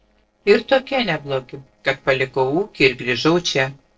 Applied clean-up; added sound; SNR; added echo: neural separator model SepFormer DNS4.